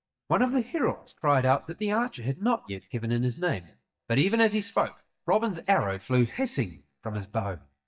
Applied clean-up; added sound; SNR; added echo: neural mask model DeepFilterNet 3.